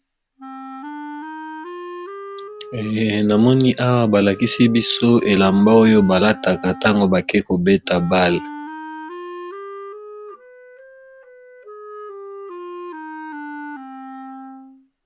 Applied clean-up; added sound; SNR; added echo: none; Wind instrument, woodwind instrument; 15 dB; none.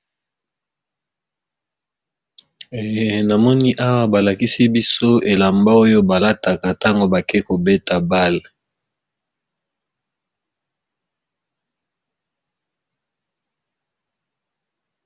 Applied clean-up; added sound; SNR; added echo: none; none; none; none.